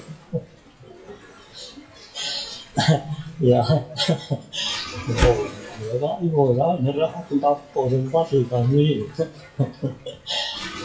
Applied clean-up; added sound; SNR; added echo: classical method WPE with log-MMSE.